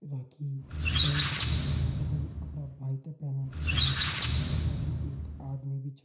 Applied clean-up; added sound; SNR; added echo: none; Squeak; -5 dB; reverberation time 0.5 s.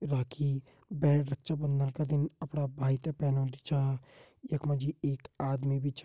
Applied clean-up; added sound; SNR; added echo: none; none; none; none.